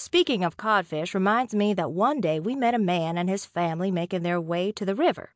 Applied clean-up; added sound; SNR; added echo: none; none; none; none.